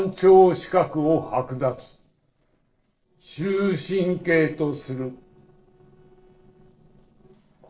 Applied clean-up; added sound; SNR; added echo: neural separator model SepFormer DNS4.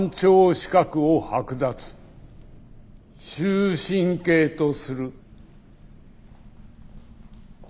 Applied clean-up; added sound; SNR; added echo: none; none; none; none.